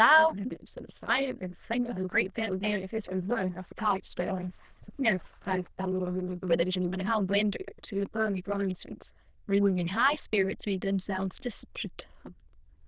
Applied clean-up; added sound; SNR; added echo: neural diffusion model UNIVERSE++.